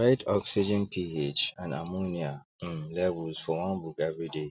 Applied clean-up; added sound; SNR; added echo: none; none; none; none.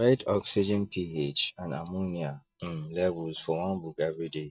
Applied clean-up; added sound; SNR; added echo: neural mask model DeepFilterNet 3.